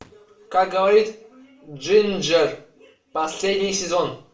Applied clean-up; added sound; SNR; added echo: none; none; none; reverberation time 0.3 s.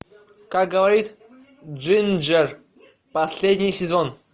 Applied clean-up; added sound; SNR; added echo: none; none; none; none.